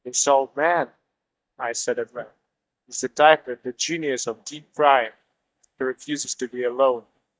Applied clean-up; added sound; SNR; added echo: neural mask model DeepFilterNet 3.